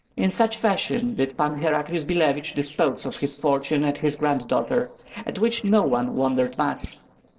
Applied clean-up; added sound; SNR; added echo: neural separator model SepFormer DNS4.